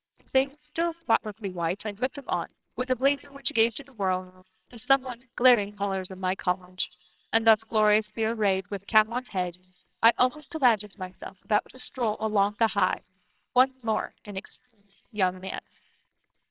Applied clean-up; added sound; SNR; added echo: neural separator model SepFormer WHAMR!.